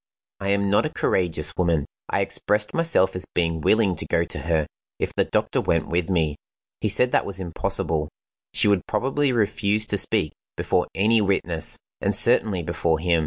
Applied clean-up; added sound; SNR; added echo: none; none; none; none.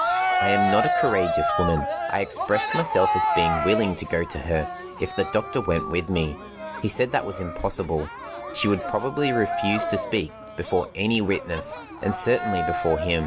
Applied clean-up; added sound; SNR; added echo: none; Cheering; 2 dB; none.